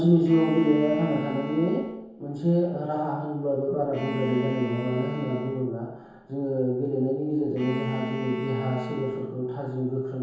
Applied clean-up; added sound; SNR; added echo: none; Bowed string instrument; 10 dB; reverberation time 0.8 s.